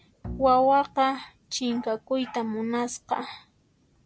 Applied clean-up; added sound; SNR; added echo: none; Bowed string instrument; 16 dB; none.